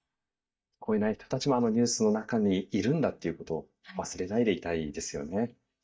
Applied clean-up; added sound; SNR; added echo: neural mask model DeepFilterNet 3.